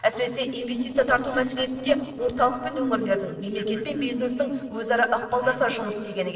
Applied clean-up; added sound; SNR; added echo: neural separator model SepFormer DNS4.